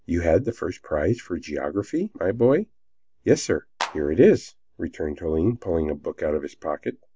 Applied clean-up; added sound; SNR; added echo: none; Clapping; 9 dB; none.